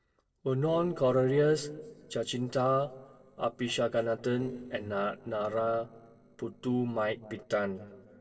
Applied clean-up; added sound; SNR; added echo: neural separator model SepFormer DNS4.